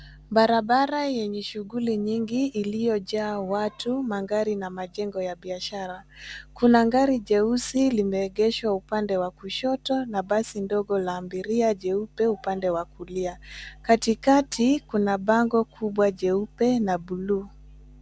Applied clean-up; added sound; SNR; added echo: none; none; none; none.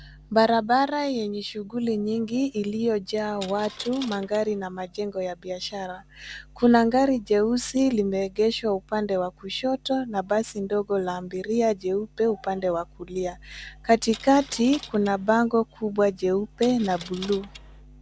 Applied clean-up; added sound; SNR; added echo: none; Coin (dropping); 18 dB; none.